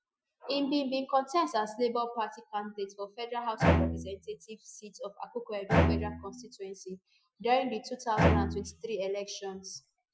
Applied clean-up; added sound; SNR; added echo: classical method Wiener filter.